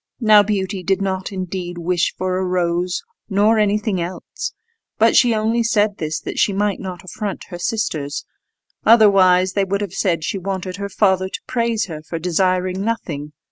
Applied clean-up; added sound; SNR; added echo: none; none; none; none.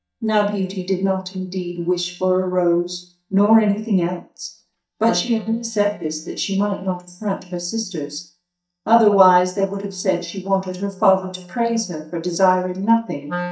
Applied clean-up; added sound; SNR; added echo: neural mask model DeepFilterNet 3.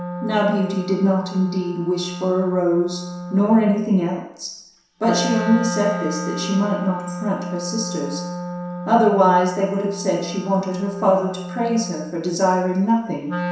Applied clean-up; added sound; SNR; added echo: none; Wind instrument, woodwind instrument; 9 dB; reverberation time 0.7 s.